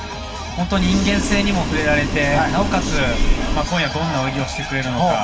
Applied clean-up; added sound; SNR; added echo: none; Boiling; 1 dB; reverberation time 2.0 s.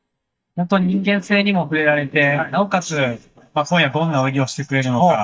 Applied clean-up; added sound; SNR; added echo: neural mask model DeepFilterNet 3.